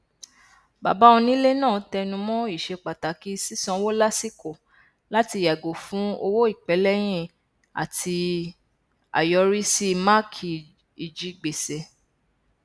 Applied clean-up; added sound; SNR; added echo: none; none; none; none.